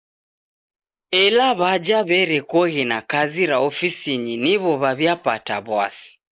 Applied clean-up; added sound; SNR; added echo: neural mask model Resemble Enhance denoiser.